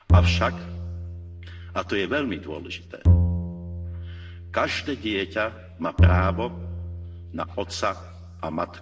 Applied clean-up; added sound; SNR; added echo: none; Bowed string instrument; -4 dB; reverberation time 1.2 s.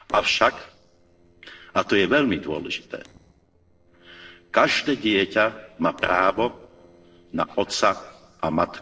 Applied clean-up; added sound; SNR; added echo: neural separator model SepFormer DNS4.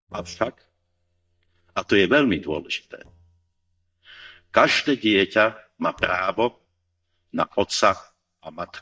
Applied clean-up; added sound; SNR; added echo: neural mask model DeepFilterNet 3.